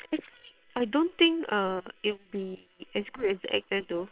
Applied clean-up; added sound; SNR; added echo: neural separator model SepFormer WHAM!.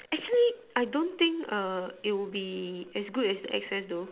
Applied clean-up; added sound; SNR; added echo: none; none; none; none.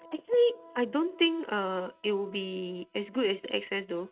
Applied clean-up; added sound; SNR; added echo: neural mask model RNNoise.